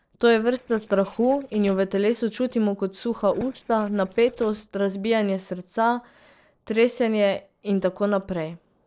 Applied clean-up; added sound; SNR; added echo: neural separator model SepFormer DNS4.